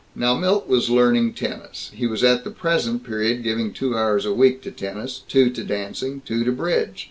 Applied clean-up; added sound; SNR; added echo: none; none; none; none.